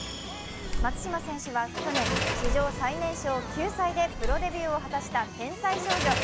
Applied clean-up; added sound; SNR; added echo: none; Car + Slam; 1 dB; none.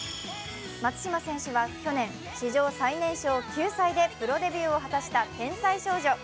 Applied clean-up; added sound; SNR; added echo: none; none; none; none.